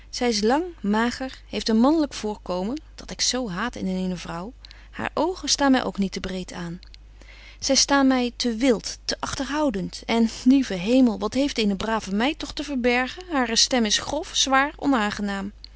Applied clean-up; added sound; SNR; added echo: none; none; none; none.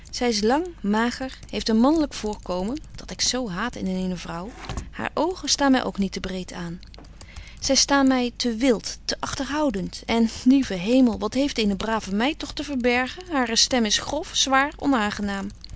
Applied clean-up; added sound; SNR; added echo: none; Typing; 19 dB; none.